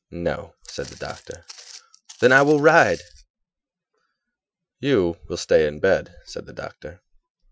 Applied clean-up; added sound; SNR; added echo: classical method Wiener filter.